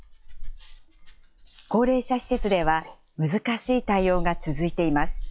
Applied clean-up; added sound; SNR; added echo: classical method log-MMSE.